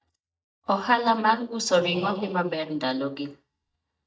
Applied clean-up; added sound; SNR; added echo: neural mask model DeepFilterNet 3.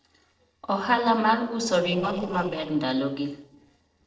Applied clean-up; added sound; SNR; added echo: neural separator model SepFormer DNS4.